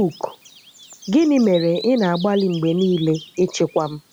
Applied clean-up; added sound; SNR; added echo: none; Bird vocalization, bird call, bird song; 20 dB; none.